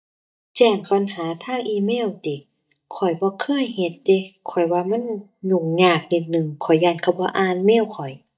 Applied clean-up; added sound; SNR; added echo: neural mask model DeepFilterNet 3.